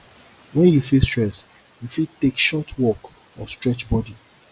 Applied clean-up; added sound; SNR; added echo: none; none; none; none.